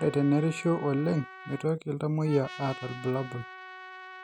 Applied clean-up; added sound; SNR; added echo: none; Trumpet; 16 dB; none.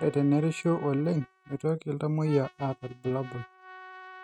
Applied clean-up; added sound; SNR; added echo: neural mask model RNNoise.